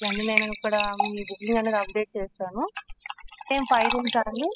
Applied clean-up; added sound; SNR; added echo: classical method spectral subtraction.